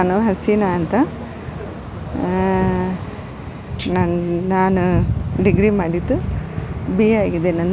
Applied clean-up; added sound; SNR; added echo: none; Tambourine; 6 dB; none.